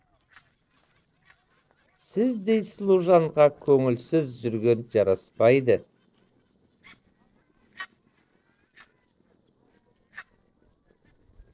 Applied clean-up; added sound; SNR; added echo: neural separator model SepFormer DNS4.